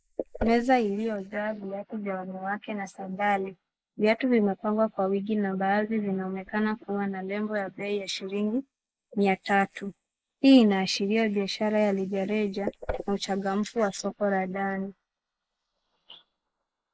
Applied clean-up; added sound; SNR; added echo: neural mask model Resemble Enhance denoiser.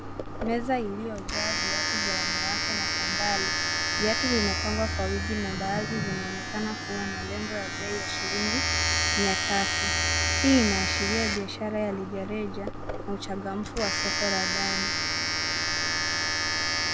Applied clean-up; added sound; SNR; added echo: none; Domestic sounds, home sounds; -3 dB; none.